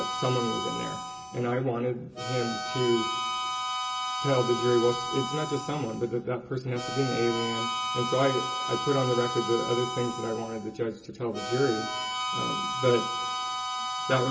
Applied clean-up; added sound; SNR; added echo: none; Harmonica; 3 dB; reverberation time 0.2 s.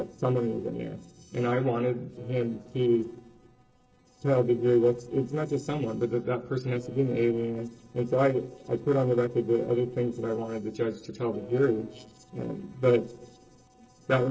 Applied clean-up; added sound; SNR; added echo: neural separator model SepFormer DNS4.